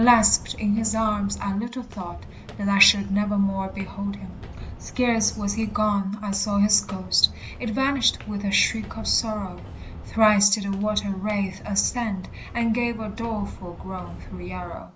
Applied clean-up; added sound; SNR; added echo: none; Walk, footsteps; 13 dB; none.